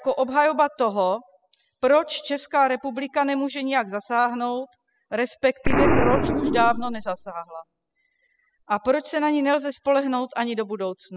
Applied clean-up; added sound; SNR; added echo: classical method spectral subtraction.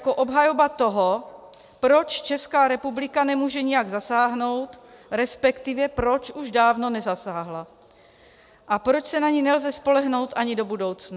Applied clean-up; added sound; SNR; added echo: none; none; none; none.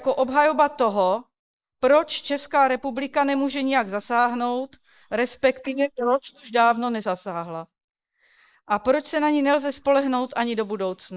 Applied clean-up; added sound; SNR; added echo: neural mask model Resemble Enhance denoiser.